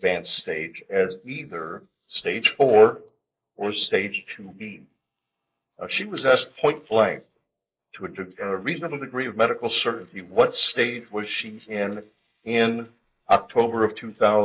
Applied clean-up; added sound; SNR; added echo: neural mask model Resemble Enhance denoiser.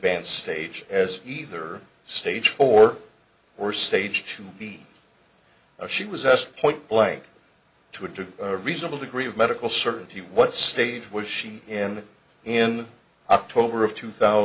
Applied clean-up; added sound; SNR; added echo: none; none; none; none.